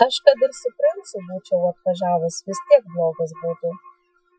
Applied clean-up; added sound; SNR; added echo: classical method Wiener filter.